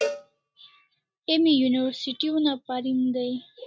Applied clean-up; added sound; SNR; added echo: neural mask model RNNoise.